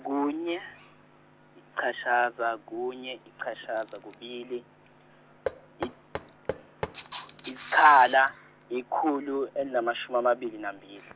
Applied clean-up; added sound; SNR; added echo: none; Camera + Knock; 11 dB; none.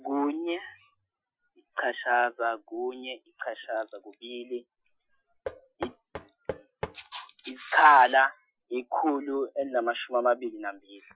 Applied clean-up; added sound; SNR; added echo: classical method Wiener filter.